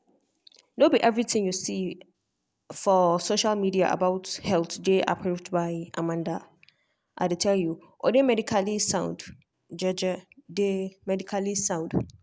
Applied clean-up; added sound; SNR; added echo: none; none; none; none.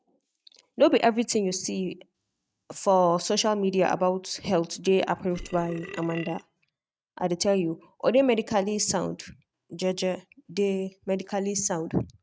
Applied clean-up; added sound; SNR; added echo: neural mask model RNNoise.